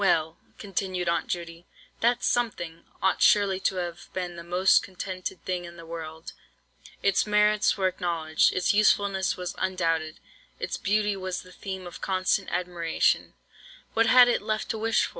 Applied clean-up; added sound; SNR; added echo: none; none; none; none.